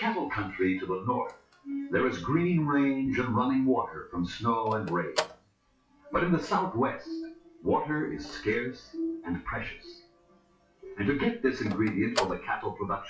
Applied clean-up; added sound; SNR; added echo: classical method WPE with log-MMSE.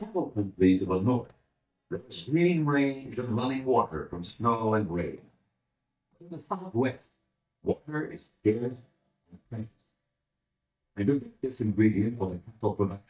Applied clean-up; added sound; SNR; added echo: neural mask model DeepFilterNet 3.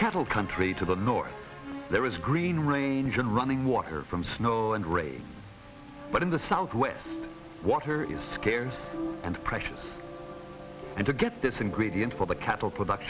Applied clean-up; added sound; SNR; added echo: none; none; none; none.